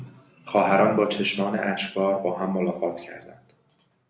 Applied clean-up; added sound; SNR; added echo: none; none; none; none.